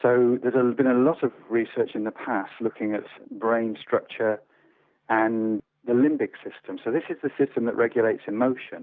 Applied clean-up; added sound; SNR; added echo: none; none; none; none.